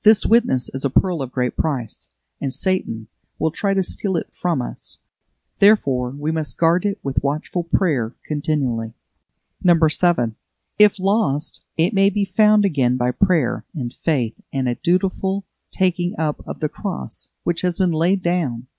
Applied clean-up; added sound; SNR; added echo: none; none; none; none.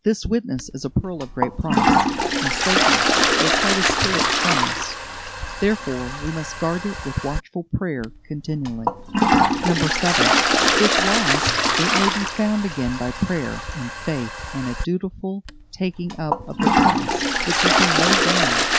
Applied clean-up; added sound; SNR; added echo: none; Toilet flush; -4 dB; none.